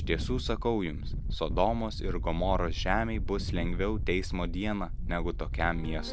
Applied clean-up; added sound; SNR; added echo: none; Wind; 1 dB; none.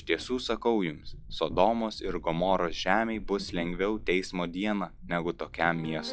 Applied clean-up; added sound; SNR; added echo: classical method log-MMSE.